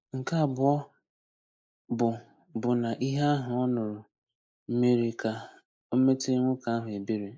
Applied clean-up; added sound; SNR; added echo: neural mask model Resemble Enhance denoiser.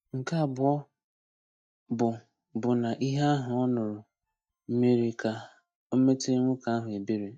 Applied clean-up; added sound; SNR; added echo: neural mask model DeepFilterNet 3.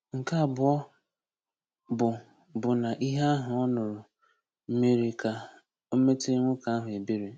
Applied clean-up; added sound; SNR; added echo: none; none; none; none.